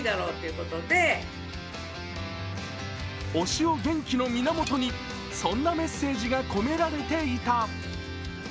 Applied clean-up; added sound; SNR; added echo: none; Dishes, pots, and pans; 18 dB; none.